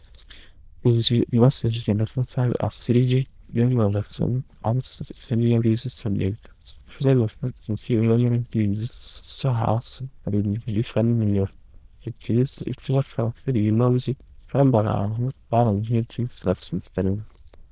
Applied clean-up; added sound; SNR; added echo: neural diffusion model UNIVERSE++.